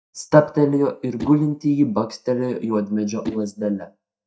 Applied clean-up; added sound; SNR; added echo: neural mask model DeepFilterNet 3.